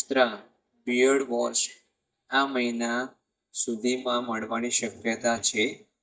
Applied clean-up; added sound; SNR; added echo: neural mask model DeepFilterNet 3.